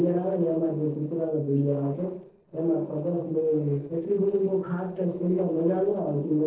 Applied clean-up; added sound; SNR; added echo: neural separator model SepFormer DNS4.